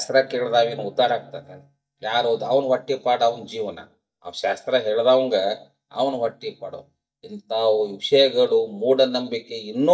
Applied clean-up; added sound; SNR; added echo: neural mask model DeepFilterNet 3.